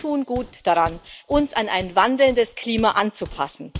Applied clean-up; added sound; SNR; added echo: none; Walk, footsteps; 17 dB; none.